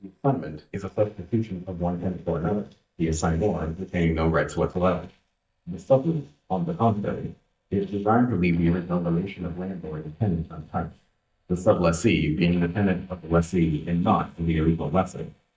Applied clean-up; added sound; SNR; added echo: neural mask model DeepFilterNet 3.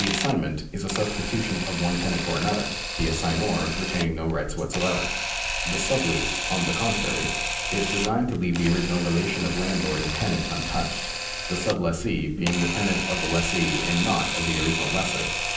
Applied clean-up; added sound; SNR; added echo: none; Camera; 2 dB; reverberation time 0.6 s.